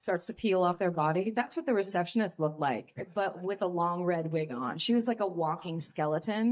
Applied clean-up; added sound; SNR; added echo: neural mask model DeepFilterNet 3.